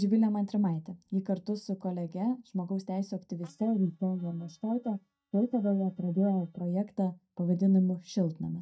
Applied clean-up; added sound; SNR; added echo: neural mask model DeepFilterNet 3.